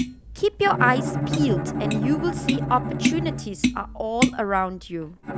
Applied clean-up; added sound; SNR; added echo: none; Tap + Bowed string instrument; 1 dB; none.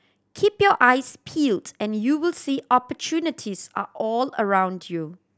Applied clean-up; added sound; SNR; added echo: none; none; none; none.